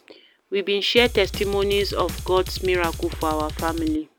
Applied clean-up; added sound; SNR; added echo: none; Drum kit; 9 dB; none.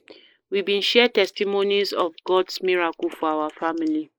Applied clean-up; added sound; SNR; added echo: neural mask model Resemble Enhance denoiser.